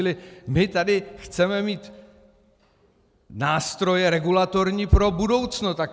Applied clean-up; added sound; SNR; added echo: none; none; none; none.